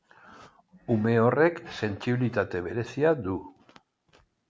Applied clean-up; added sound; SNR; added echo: none; none; none; none.